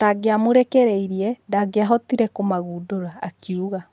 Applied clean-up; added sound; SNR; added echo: none; none; none; none.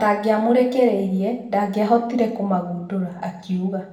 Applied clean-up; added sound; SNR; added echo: none; none; none; reverberation time 0.6 s.